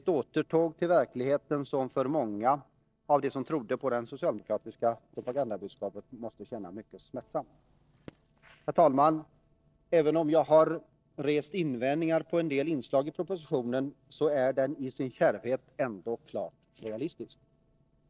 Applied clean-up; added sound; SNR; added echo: neural separator model SepFormer DNS4.